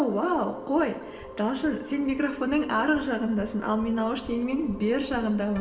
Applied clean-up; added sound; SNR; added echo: none; none; none; reverberation time 1.7 s.